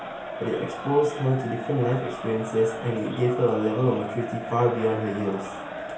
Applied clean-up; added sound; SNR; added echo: none; Crowd; 9 dB; reverberation time 0.3 s.